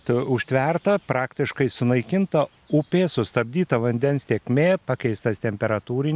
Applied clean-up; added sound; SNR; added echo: none; none; none; none.